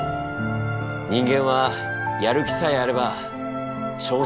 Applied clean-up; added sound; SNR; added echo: none; none; none; none.